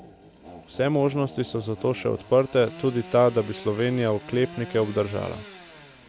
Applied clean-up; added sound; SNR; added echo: none; Sawing / Engine; 17 dB; none.